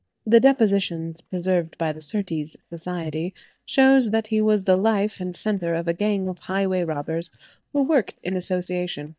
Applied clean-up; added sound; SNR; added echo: neural mask model DeepFilterNet 3.